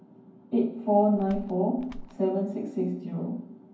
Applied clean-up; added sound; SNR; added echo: none; Bird; 13 dB; reverberation time 0.9 s.